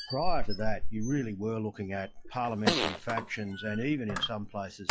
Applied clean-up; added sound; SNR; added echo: classical method log-MMSE.